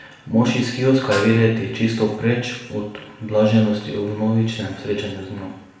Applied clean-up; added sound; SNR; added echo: none; Snare drum; 14 dB; reverberation time 0.8 s.